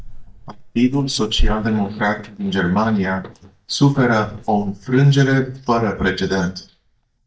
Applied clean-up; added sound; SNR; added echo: neural mask model DeepFilterNet 3.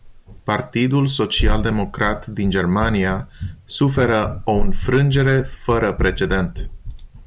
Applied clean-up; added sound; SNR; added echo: none; none; none; none.